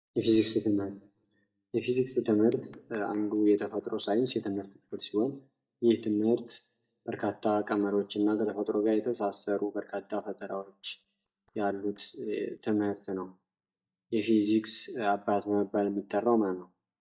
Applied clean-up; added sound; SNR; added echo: neural mask model DeepFilterNet 3.